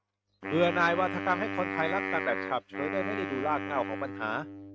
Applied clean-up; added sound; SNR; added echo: neural mask model RNNoise.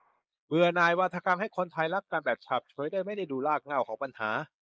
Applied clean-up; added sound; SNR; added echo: neural mask model Resemble Enhance denoiser.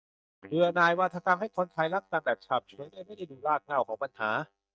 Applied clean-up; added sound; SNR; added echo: neural mask model DeepFilterNet 3.